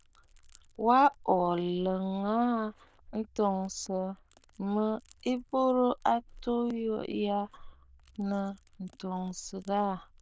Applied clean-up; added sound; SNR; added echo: neural diffusion model UNIVERSE++.